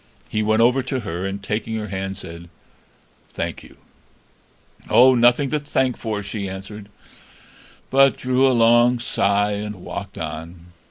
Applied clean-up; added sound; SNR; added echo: neural mask model Resemble Enhance denoiser.